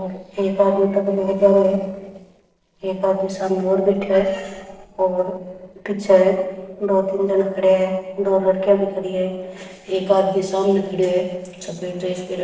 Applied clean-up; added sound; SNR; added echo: neural separator model SepFormer DNS4.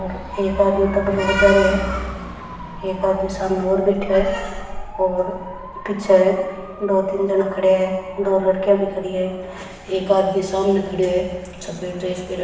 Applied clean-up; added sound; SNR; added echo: none; Motorcycle / Dog; 13 dB; reverberation time 1.2 s.